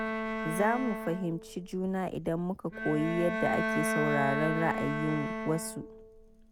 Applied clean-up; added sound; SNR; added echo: none; Bowed string instrument; 2 dB; none.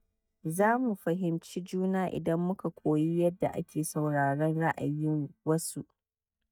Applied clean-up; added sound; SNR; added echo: neural mask model DeepFilterNet 3.